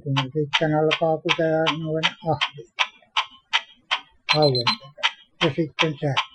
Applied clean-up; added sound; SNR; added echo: classical method Wiener filter.